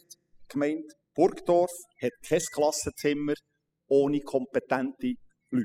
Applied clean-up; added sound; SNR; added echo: classical method spectral subtraction.